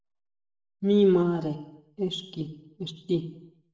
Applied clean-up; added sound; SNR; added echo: none; none; none; reverberation time 0.7 s.